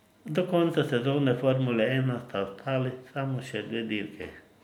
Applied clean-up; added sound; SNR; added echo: none; none; none; none.